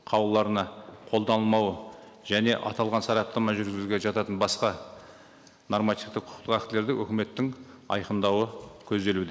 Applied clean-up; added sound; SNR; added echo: none; none; none; none.